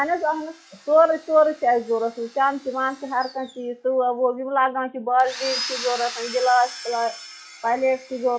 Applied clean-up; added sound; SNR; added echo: classical method log-MMSE.